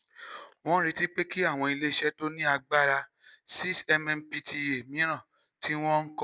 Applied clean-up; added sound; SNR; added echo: none; none; none; none.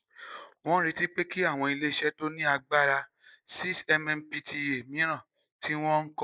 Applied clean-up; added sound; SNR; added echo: neural mask model Resemble Enhance denoiser.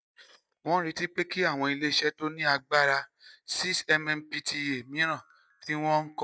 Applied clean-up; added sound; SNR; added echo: neural mask model DeepFilterNet 3.